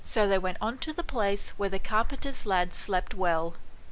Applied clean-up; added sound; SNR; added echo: none; none; none; none.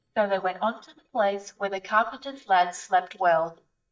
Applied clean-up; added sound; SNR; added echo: neural mask model DeepFilterNet 3.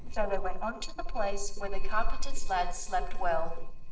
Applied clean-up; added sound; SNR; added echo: neural separator model SepFormer DNS4.